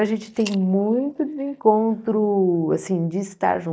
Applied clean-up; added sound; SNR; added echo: neural mask model DeepFilterNet 3.